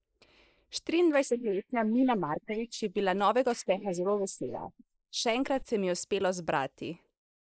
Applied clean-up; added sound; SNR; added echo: neural mask model Resemble Enhance denoiser.